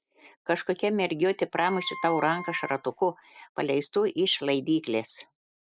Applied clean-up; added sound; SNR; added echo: none; Wind instrument, woodwind instrument; 13 dB; none.